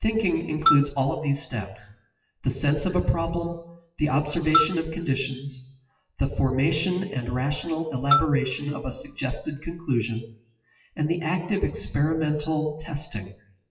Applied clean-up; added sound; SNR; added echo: classical method WPE with log-MMSE.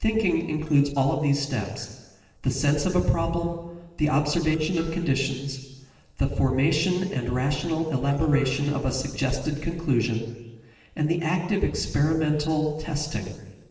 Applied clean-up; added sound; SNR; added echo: neural separator model SepFormer DNS4.